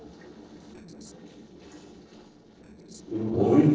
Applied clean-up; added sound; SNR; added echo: neural separator model SepFormer DNS4.